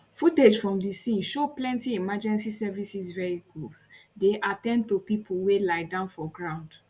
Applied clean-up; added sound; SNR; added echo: none; none; none; none.